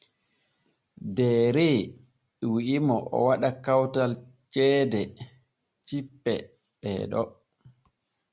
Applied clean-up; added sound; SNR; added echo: none; none; none; none.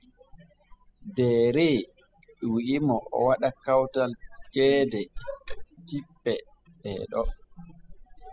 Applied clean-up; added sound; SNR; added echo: classical method spectral subtraction.